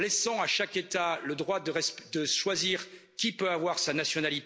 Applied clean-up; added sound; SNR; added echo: none; none; none; none.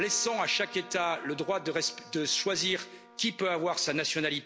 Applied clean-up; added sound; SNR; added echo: none; Trumpet; 19 dB; none.